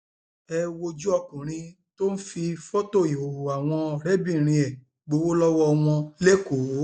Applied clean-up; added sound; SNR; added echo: none; none; none; none.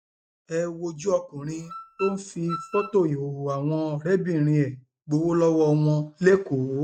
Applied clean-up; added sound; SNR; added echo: neural mask model RNNoise.